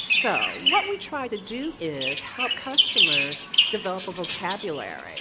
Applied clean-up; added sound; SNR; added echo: none; Bird vocalization, bird call, bird song; -5 dB; none.